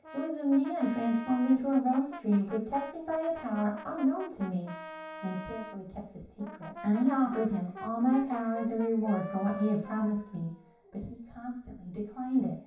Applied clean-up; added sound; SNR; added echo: none; Brass instrument; 15 dB; reverberation time 0.7 s.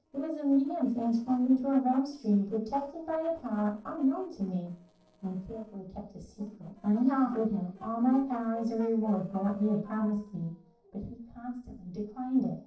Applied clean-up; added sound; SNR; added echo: neural separator model SepFormer DNS4.